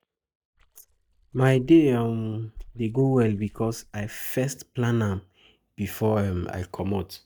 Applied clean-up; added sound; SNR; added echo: neural mask model DeepFilterNet 3.